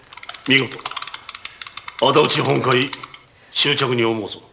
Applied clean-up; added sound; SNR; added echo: none; Insect; 14 dB; none.